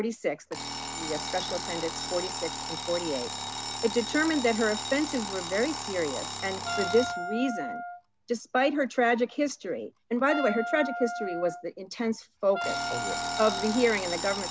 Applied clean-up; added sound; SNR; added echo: none; Alarm + Wind instrument, woodwind instrument; 6 dB; none.